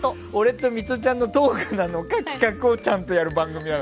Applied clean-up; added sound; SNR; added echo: none; none; none; none.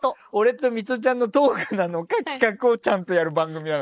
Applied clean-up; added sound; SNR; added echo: neural mask model Resemble Enhance denoiser.